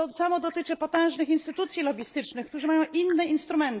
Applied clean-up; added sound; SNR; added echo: neural mask model Resemble Enhance denoiser.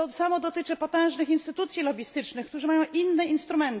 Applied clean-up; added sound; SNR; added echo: none; none; none; none.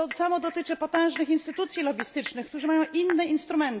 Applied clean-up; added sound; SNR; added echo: none; Cutlery, silverware / Dishes, pots, and pans / Chink, clink; 15 dB; none.